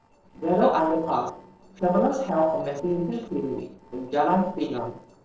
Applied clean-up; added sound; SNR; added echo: neural separator model SepFormer DNS4.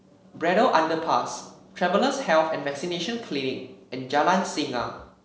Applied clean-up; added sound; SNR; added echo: none; none; none; none.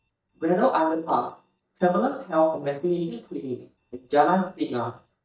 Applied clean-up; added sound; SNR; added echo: neural mask model DeepFilterNet 3.